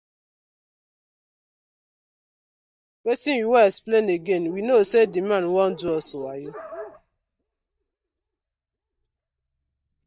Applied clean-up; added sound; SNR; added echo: neural mask model DeepFilterNet 3.